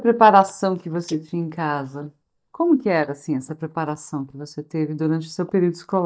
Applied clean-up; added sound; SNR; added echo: neural mask model DeepFilterNet 3.